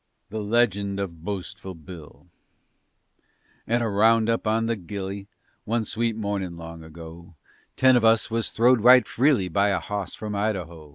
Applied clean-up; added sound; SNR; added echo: none; none; none; none.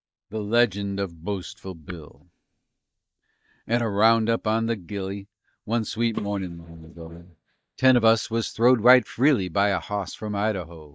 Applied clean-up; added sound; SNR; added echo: neural mask model DeepFilterNet 3.